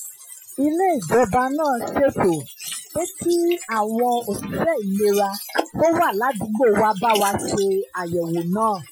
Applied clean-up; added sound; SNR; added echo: classical method Wiener filter.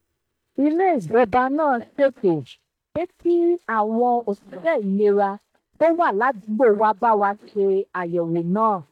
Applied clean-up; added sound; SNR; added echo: neural mask model DeepFilterNet 3.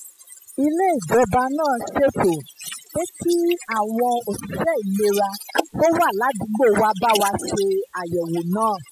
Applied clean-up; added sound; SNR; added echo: classical method spectral subtraction.